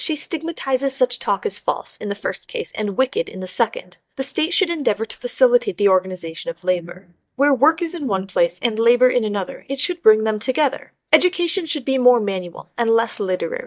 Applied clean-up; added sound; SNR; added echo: neural mask model DeepFilterNet 3.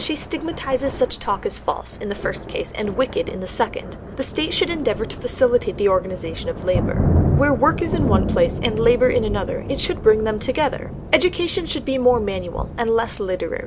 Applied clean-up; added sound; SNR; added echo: none; Thunder; 5 dB; none.